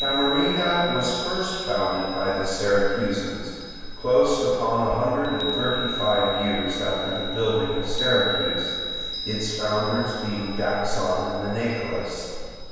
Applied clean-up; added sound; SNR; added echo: none; Chime; 6 dB; reverberation time 1.9 s.